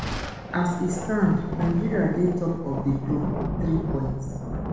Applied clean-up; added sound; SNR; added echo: none; Thunder; 5 dB; reverberation time 0.9 s.